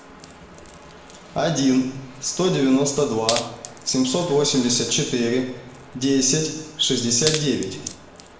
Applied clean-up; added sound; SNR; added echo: none; Wood; 14 dB; reverberation time 0.9 s.